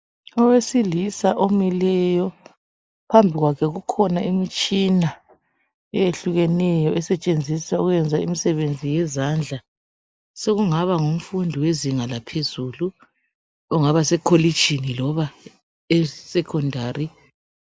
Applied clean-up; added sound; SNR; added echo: neural mask model Resemble Enhance denoiser.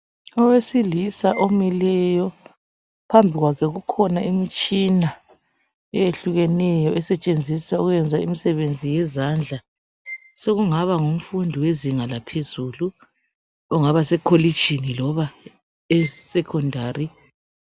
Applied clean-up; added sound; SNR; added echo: none; Bowed string instrument; 20 dB; none.